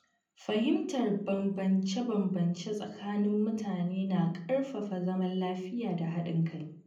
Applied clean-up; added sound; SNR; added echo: none; none; none; reverberation time 0.6 s.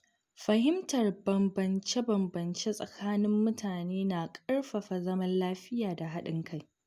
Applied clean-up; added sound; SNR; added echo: none; none; none; none.